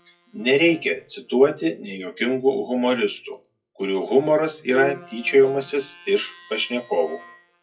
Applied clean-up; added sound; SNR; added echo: classical method WPE with log-MMSE.